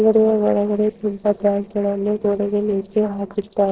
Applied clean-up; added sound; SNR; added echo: neural separator model SepFormer DNS4.